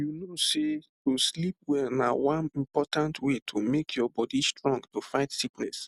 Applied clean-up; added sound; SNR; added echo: none; none; none; none.